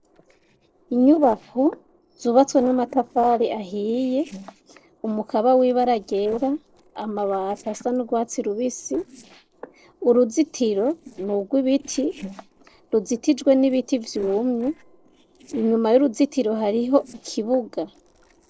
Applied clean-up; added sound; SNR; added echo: neural separator model SepFormer DNS4.